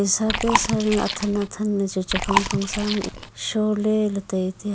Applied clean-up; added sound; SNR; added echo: none; Chewing, mastication; 2 dB; none.